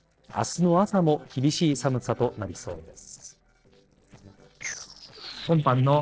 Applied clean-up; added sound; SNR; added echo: neural separator model SepFormer DNS4.